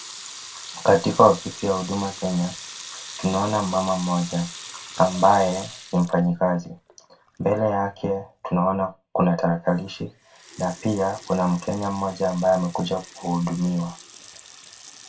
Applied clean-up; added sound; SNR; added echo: none; Sink (filling or washing) / Water tap, faucet / Liquid; 17 dB; reverberation time 0.2 s.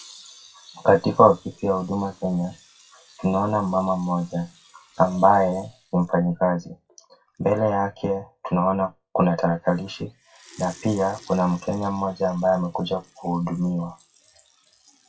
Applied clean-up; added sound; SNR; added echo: classical method WPE with log-MMSE.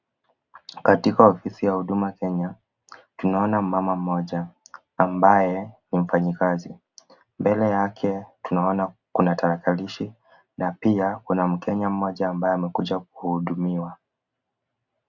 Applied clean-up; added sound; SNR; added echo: none; none; none; none.